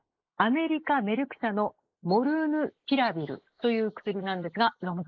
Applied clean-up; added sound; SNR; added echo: neural mask model Resemble Enhance denoiser.